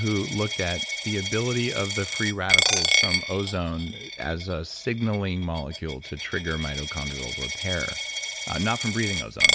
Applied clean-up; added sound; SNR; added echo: none; Coin (dropping); -1 dB; none.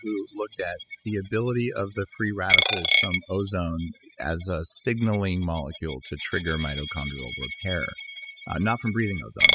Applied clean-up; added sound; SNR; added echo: classical method spectral subtraction.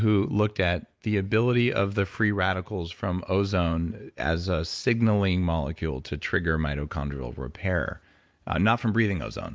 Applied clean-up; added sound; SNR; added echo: none; none; none; none.